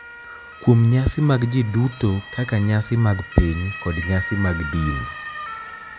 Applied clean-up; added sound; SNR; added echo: none; Motor vehicle (road) / Siren; 13 dB; none.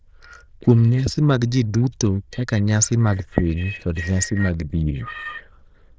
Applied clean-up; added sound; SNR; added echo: neural diffusion model UNIVERSE++.